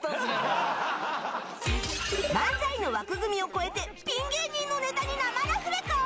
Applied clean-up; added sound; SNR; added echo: none; none; none; none.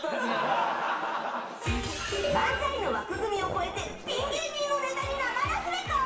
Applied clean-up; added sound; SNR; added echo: none; Zipper (clothing); 11 dB; reverberation time 0.7 s.